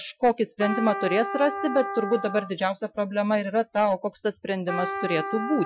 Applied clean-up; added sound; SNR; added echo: classical method Wiener filter.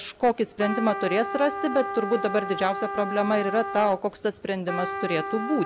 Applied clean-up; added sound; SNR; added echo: none; Trumpet; 7 dB; none.